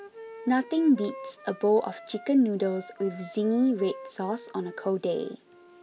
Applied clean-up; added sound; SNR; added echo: none; Wind instrument, woodwind instrument; 18 dB; none.